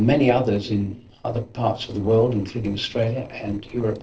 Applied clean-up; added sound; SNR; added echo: neural separator model SepFormer DNS4.